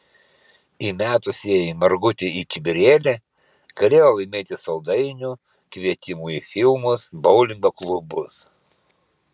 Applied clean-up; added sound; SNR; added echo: none; none; none; none.